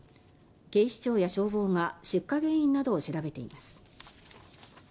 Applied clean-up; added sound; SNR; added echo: none; none; none; none.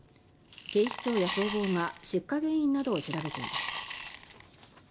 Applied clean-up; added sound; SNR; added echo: none; Coin (dropping) / Glass; 2 dB; none.